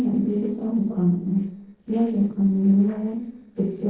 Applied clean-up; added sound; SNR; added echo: neural separator model SepFormer DNS4.